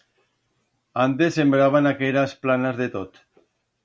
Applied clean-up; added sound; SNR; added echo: none; none; none; none.